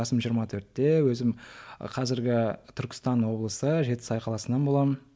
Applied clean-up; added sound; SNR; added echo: none; none; none; none.